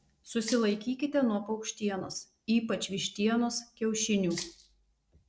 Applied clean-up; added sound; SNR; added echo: neural separator model SepFormer DNS4.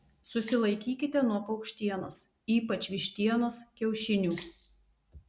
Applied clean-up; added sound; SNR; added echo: none; Rattle (instrument); 12 dB; none.